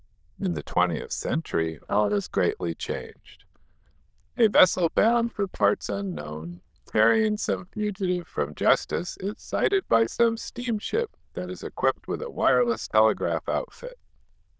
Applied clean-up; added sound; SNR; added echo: neural diffusion model UNIVERSE++.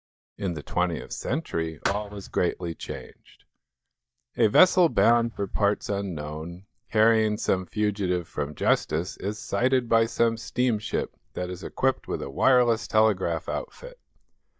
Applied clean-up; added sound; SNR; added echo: neural mask model DeepFilterNet 3.